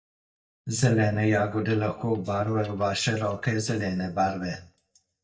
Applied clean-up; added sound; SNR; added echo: neural mask model DeepFilterNet 3.